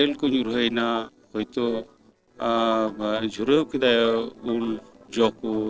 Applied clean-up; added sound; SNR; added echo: neural separator model SepFormer DNS4.